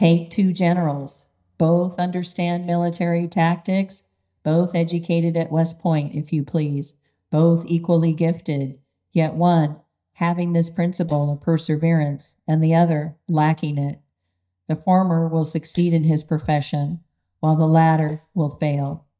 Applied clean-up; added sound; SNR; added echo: neural mask model DeepFilterNet 3.